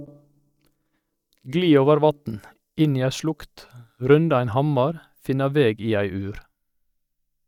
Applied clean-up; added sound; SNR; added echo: neural mask model DeepFilterNet 3.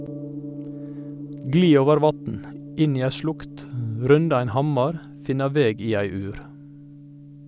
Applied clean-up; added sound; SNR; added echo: none; Gong; 14 dB; none.